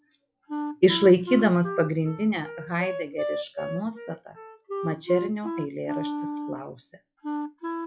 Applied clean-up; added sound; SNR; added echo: classical method log-MMSE.